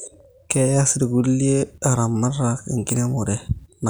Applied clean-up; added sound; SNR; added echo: none; none; none; none.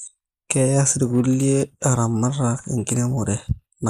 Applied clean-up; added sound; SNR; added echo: neural mask model Resemble Enhance denoiser.